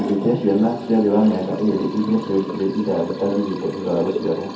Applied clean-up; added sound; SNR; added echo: none; Liquid; 10 dB; reverberation time 0.5 s.